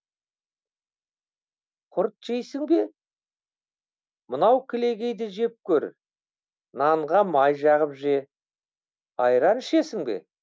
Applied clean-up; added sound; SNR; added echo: none; none; none; none.